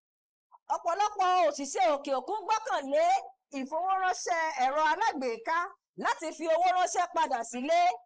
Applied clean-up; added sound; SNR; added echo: neural mask model Resemble Enhance denoiser.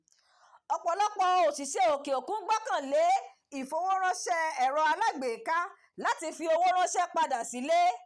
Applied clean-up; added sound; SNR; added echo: none; none; none; none.